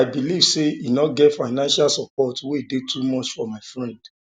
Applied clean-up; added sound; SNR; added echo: none; none; none; none.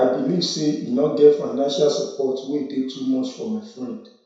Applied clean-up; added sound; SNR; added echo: none; none; none; reverberation time 0.7 s.